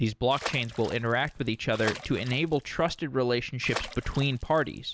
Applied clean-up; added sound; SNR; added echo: none; Water / Splash, splatter; 13 dB; none.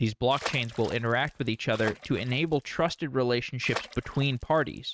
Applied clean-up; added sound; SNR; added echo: neural mask model RNNoise.